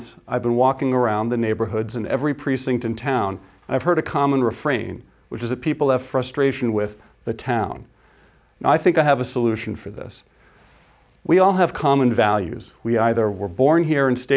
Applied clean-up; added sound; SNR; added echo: none; none; none; none.